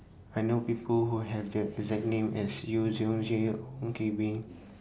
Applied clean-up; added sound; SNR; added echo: none; none; none; none.